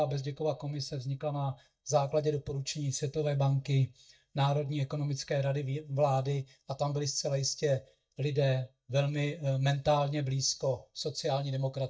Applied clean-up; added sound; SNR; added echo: neural mask model DeepFilterNet 3.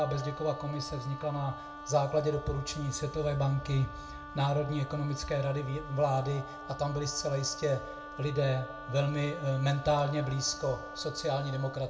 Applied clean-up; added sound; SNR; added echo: none; Wind instrument, woodwind instrument; 13 dB; reverberation time 0.2 s.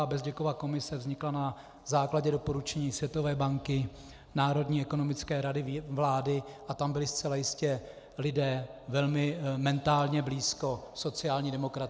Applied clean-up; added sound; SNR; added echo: none; none; none; none.